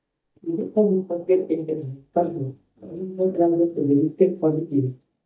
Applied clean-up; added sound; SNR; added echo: neural mask model DeepFilterNet 3.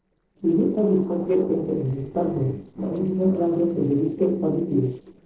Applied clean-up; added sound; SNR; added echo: neural separator model SepFormer DNS4.